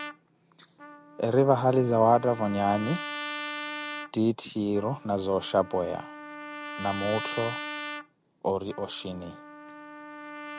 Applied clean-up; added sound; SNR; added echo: none; Trumpet; 11 dB; none.